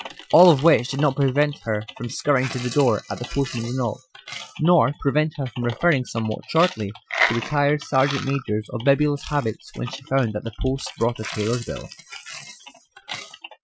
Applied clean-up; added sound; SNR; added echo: classical method Wiener filter.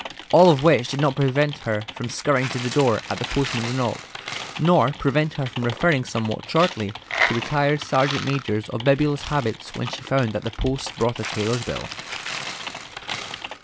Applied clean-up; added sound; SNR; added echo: none; Typing + Coin (dropping); 10 dB; none.